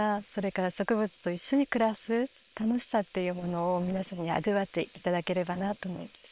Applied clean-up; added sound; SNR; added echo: neural separator model SepFormer WHAM!.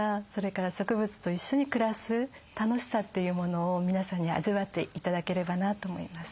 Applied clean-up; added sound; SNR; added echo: none; none; none; none.